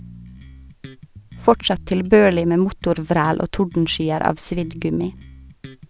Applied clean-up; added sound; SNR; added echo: none; Bass guitar; 20 dB; none.